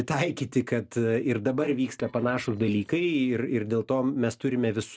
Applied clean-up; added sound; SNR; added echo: neural separator model SepFormer DNS4.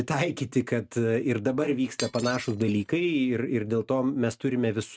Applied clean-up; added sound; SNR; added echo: neural mask model RNNoise.